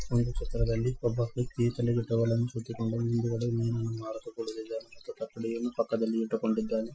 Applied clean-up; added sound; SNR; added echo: classical method Wiener filter.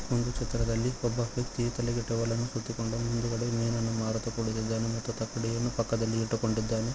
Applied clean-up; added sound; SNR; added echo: none; none; none; none.